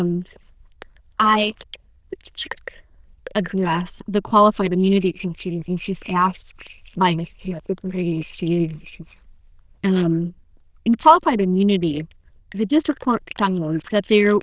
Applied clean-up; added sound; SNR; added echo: neural diffusion model UNIVERSE++.